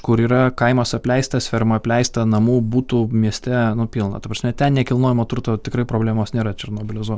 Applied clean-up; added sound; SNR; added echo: none; none; none; none.